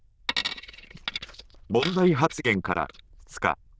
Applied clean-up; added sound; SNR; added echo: neural diffusion model UNIVERSE++.